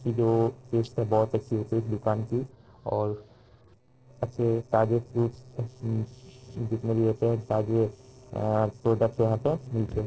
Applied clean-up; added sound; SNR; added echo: neural separator model SepFormer DNS4.